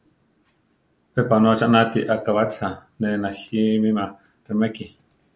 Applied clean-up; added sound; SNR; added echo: none; none; none; none.